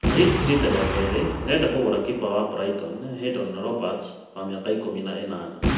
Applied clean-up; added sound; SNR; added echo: none; Boom; 5 dB; reverberation time 0.9 s.